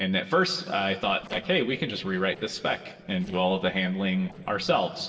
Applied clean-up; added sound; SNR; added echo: neural separator model SepFormer DNS4.